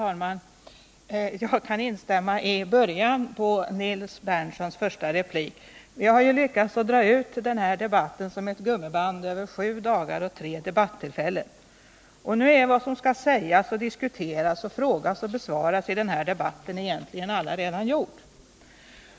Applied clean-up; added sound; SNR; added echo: none; none; none; none.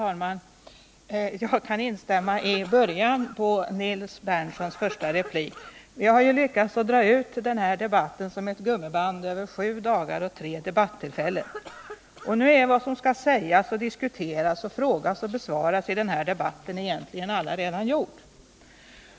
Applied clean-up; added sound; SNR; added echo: none; Cough; 18 dB; none.